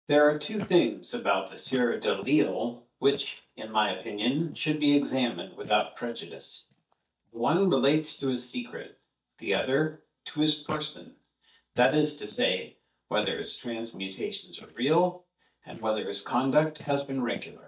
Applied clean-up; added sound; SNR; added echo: neural mask model DeepFilterNet 3.